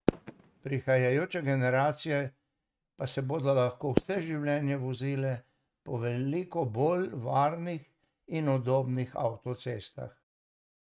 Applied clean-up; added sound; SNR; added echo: neural mask model RNNoise.